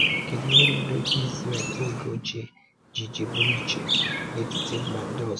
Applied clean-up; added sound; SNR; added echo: none; Chirp, tweet; -4 dB; none.